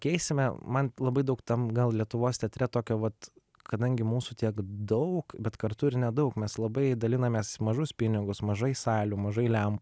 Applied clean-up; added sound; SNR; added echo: none; none; none; none.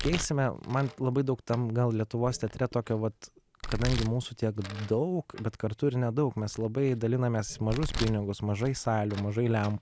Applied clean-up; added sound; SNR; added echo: none; Domestic sounds, home sounds; 12 dB; none.